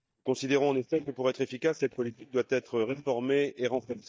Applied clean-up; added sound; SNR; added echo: neural mask model DeepFilterNet 3.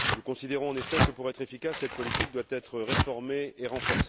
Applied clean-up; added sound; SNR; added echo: none; Tearing; -3 dB; none.